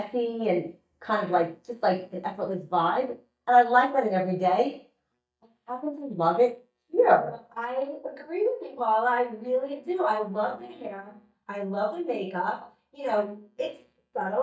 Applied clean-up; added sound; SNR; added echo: neural mask model DeepFilterNet 3.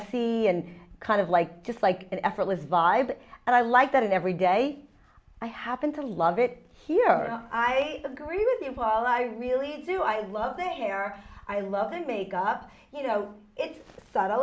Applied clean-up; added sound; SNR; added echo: none; none; none; none.